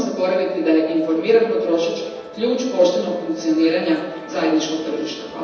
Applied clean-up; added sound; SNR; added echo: none; Musical instrument; 20 dB; reverberation time 1.1 s.